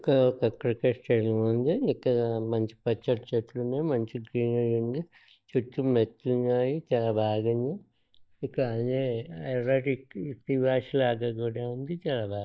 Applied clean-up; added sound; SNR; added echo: neural mask model DeepFilterNet 3.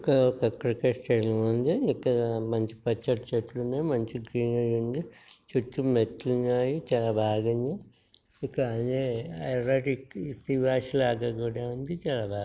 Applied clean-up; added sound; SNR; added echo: none; none; none; none.